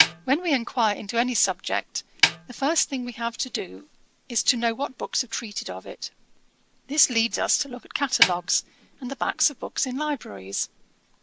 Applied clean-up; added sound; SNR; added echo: none; Snare drum; -1 dB; none.